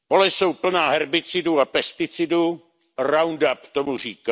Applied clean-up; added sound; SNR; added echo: none; none; none; none.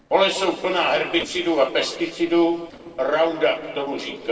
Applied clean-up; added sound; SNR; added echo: neural separator model SepFormer DNS4.